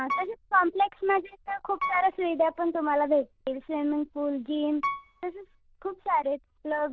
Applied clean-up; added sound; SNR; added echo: neural diffusion model UNIVERSE++.